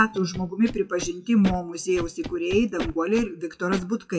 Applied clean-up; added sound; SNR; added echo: classical method WPE with log-MMSE.